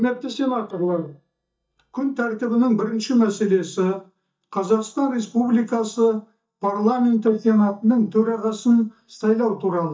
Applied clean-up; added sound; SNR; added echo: neural mask model DeepFilterNet 3.